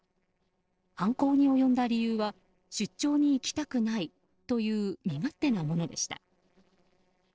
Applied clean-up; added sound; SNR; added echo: neural separator model SepFormer DNS4.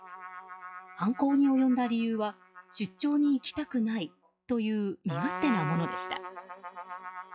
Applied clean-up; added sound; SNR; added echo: classical method log-MMSE.